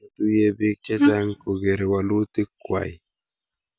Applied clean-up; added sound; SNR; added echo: none; Wind instrument, woodwind instrument; -2 dB; none.